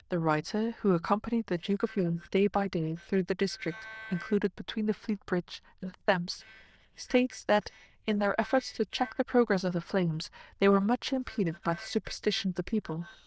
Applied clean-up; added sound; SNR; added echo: neural diffusion model UNIVERSE++.